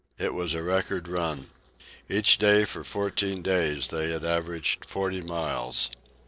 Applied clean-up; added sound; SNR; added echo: neural separator model SepFormer DNS4.